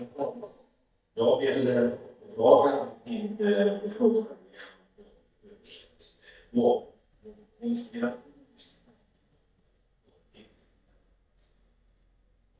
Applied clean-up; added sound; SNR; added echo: neural mask model DeepFilterNet 3.